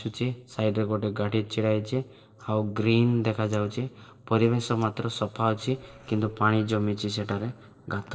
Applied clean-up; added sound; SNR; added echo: neural separator model SepFormer DNS4.